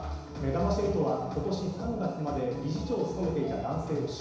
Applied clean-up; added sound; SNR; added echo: none; none; none; reverberation time 1.0 s.